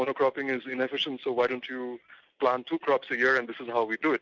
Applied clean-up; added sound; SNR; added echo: none; none; none; none.